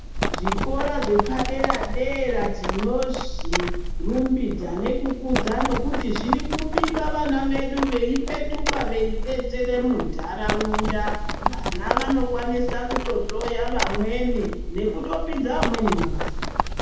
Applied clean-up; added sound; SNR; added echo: none; Livestock, farm animals, working animals; 0 dB; reverberation time 0.8 s.